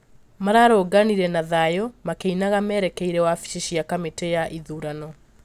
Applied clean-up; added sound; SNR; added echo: none; none; none; none.